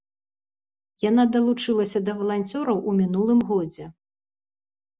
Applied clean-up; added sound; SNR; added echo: none; none; none; none.